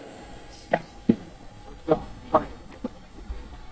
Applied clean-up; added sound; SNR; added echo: neural mask model DeepFilterNet 3.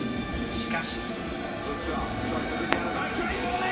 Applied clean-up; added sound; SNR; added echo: none; Fireworks; 13 dB; reverberation time 0.9 s.